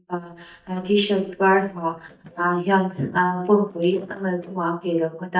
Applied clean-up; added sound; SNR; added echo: neural mask model DeepFilterNet 3.